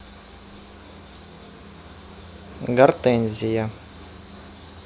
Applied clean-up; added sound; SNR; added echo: none; none; none; none.